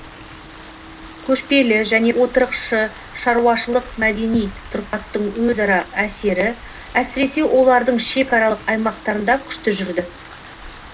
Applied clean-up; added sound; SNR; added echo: none; Rain; 18 dB; reverberation time 0.2 s.